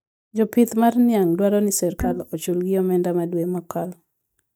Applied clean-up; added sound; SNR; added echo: neural mask model DeepFilterNet 3.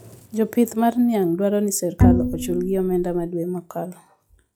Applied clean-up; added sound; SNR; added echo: classical method log-MMSE.